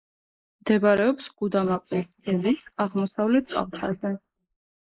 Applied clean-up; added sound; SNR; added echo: neural mask model Resemble Enhance denoiser.